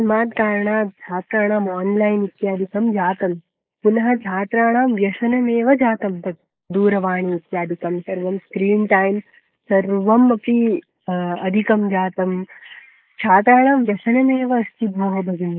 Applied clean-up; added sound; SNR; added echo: neural mask model Resemble Enhance denoiser.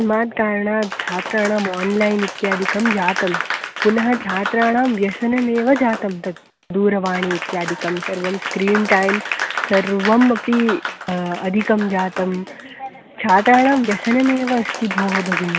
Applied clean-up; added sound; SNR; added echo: none; Applause; 8 dB; none.